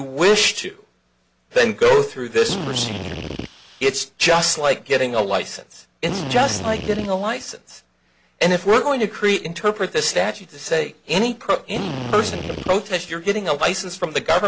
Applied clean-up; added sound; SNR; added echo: none; Drill; 8 dB; none.